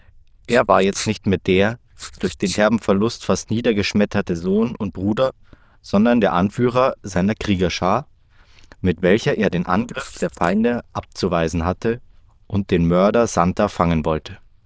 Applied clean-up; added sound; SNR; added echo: neural diffusion model UNIVERSE++.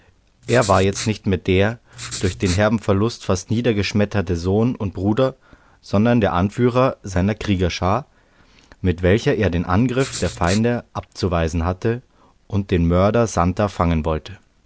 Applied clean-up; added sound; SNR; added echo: none; Writing; 13 dB; none.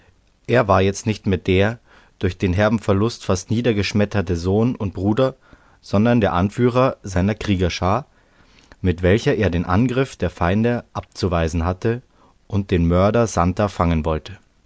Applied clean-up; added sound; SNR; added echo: none; none; none; none.